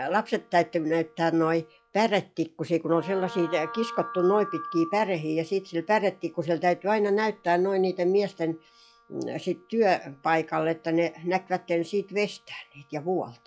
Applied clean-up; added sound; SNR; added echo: classical method log-MMSE.